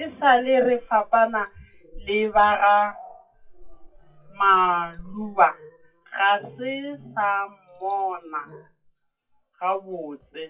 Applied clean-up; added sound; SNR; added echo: classical method WPE with log-MMSE.